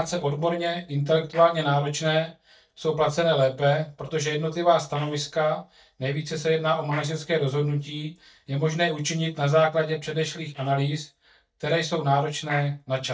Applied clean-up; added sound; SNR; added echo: neural mask model DeepFilterNet 3.